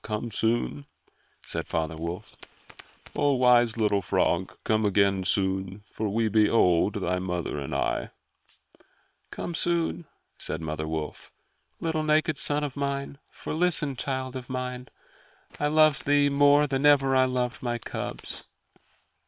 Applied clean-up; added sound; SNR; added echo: neural separator model SepFormer WHAM!.